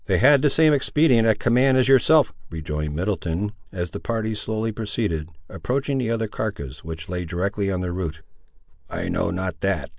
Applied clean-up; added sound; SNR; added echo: none; none; none; none.